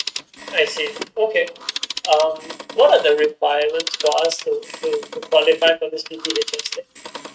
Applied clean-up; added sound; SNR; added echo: neural mask model RNNoise.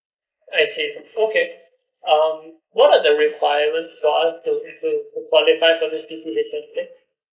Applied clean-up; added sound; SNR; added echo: neural mask model Resemble Enhance denoiser.